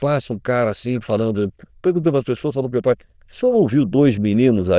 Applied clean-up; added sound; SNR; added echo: neural diffusion model UNIVERSE++.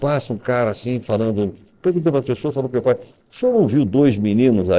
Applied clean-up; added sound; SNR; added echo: neural separator model SepFormer DNS4.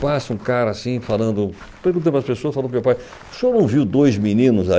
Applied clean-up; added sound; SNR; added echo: none; none; none; none.